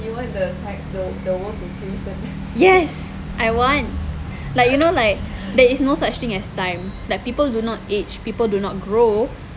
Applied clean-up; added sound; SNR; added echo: none; none; none; none.